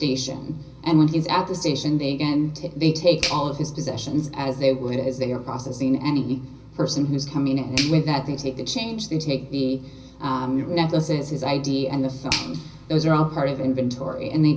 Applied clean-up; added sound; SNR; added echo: none; Finger snapping; 16 dB; reverberation time 0.4 s.